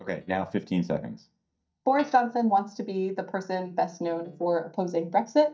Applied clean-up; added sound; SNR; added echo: neural mask model DeepFilterNet 3.